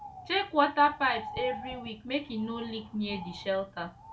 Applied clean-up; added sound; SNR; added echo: none; Bird; 14 dB; reverberation time 0.2 s.